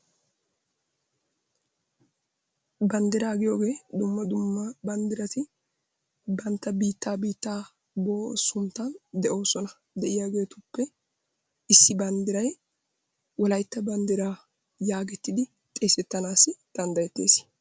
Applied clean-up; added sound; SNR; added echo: none; none; none; none.